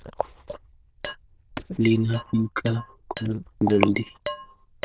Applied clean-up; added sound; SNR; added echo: neural diffusion model UNIVERSE++.